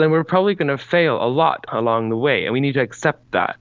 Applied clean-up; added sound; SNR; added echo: none; none; none; none.